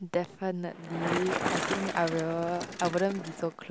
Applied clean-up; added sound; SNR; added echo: none; Bicycle; 4 dB; none.